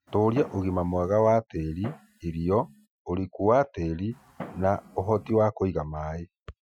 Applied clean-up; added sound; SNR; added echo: classical method Wiener filter.